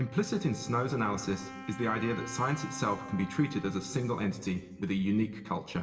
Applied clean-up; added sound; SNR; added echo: none; Wind instrument, woodwind instrument; 14 dB; reverberation time 1.0 s.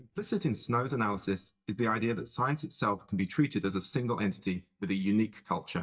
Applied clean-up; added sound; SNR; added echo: neural mask model DeepFilterNet 3.